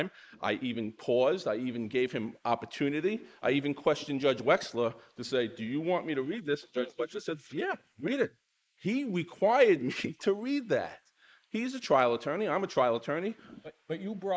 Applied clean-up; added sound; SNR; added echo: neural mask model Resemble Enhance denoiser.